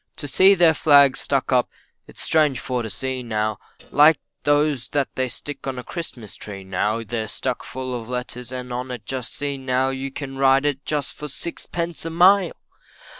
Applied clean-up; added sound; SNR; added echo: neural separator model SepFormer DNS4.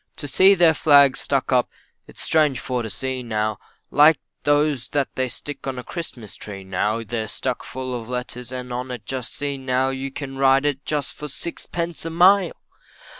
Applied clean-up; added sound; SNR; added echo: none; none; none; none.